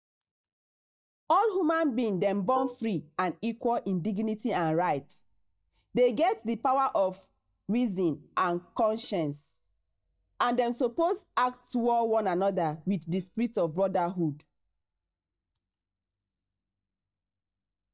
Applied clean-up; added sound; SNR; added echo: neural mask model DeepFilterNet 3.